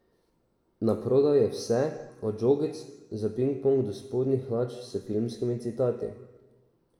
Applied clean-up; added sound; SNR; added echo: none; none; none; reverberation time 0.9 s.